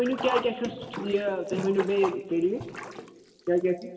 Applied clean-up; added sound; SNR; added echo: none; Sink (filling or washing); 10 dB; reverberation time 1.8 s.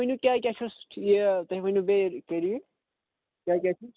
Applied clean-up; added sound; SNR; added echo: none; none; none; none.